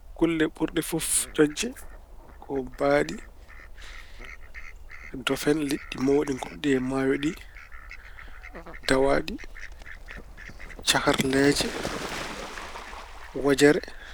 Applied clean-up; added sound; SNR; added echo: none; Fowl; 11 dB; none.